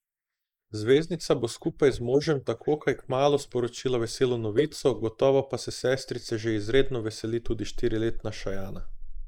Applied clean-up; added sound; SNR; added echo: neural mask model Resemble Enhance denoiser.